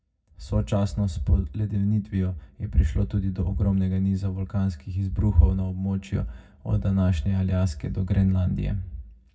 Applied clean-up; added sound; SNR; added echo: none; none; none; reverberation time 0.4 s.